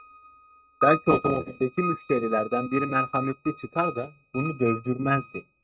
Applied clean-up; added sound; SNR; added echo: neural mask model RNNoise.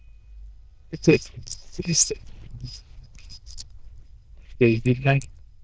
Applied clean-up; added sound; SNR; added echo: neural diffusion model UNIVERSE++.